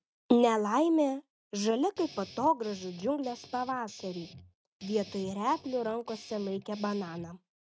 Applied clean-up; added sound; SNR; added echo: neural mask model RNNoise.